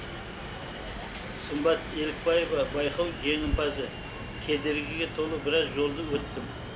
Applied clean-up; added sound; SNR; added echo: none; Subway, metro, underground; 6 dB; none.